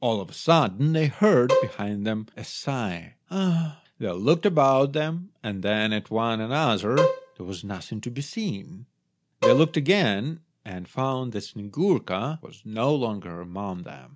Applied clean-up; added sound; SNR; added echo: none; Bowed string instrument; 2 dB; none.